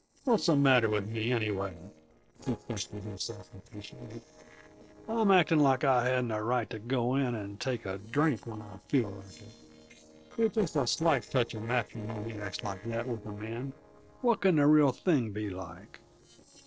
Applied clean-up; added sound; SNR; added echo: neural separator model SepFormer DNS4.